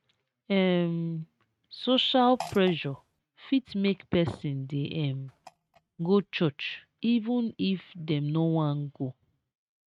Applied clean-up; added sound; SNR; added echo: neural mask model RNNoise.